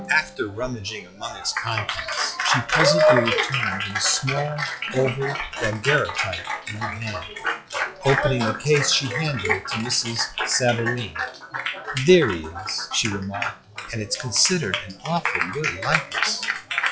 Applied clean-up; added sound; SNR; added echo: classical method log-MMSE.